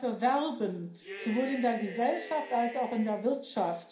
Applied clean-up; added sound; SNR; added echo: none; Cheering; 13 dB; reverberation time 0.5 s.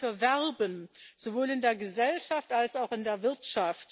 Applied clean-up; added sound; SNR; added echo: none; none; none; none.